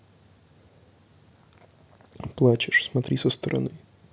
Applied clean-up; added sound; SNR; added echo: none; none; none; none.